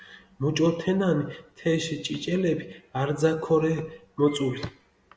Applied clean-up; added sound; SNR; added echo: none; none; none; none.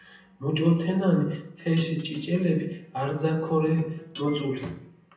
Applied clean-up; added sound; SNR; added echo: none; Guitar; 19 dB; reverberation time 0.6 s.